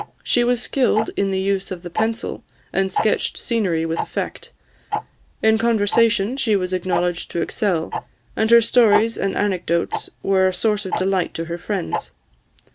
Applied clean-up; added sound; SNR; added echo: none; Tick-tock; 10 dB; none.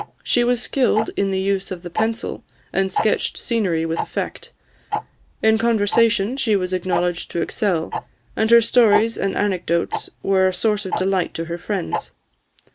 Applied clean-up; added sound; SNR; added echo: neural mask model Resemble Enhance denoiser.